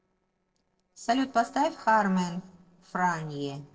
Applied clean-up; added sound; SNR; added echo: neural separator model SepFormer DNS4.